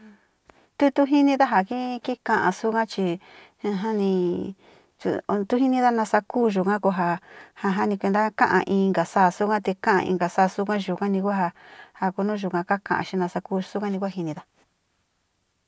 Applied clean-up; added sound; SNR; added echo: none; none; none; none.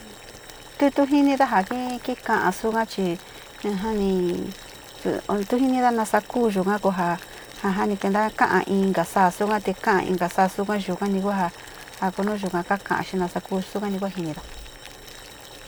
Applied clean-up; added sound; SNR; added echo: none; Boiling; 18 dB; none.